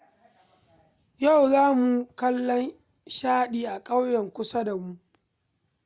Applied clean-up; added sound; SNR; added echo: none; none; none; none.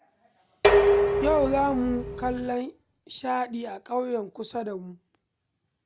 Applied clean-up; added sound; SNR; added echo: none; Dishes, pots, and pans; -5 dB; none.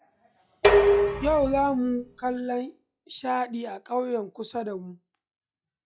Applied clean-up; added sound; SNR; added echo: classical method log-MMSE.